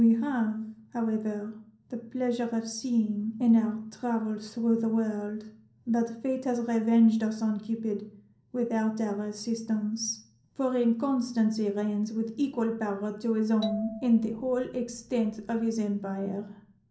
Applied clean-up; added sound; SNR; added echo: none; Marimba, xylophone; 15 dB; reverberation time 0.6 s.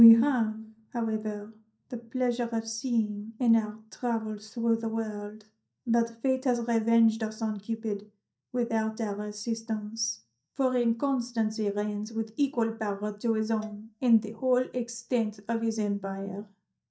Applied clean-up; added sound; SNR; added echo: neural mask model DeepFilterNet 3.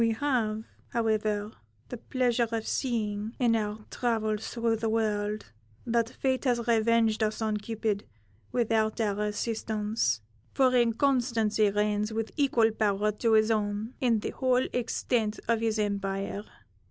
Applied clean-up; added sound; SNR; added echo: none; none; none; none.